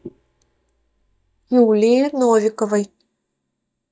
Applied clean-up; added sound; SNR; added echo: neural mask model DeepFilterNet 3.